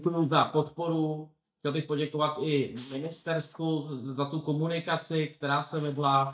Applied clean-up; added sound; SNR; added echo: neural mask model DeepFilterNet 3.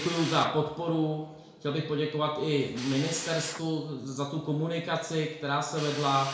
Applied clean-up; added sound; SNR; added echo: none; Drill; 14 dB; reverberation time 0.6 s.